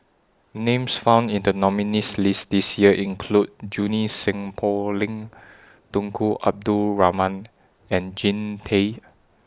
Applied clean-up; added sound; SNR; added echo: none; none; none; none.